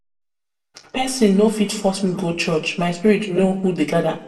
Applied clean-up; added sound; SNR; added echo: none; none; none; reverberation time 0.6 s.